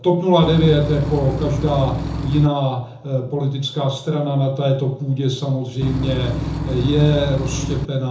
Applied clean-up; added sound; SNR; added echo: none; Engine / Truck / Car; 4 dB; reverberation time 0.6 s.